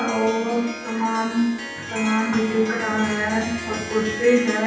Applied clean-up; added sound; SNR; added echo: none; Harp; 9 dB; reverberation time 0.9 s.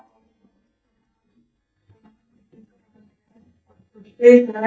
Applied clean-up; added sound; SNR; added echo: neural mask model DeepFilterNet 3.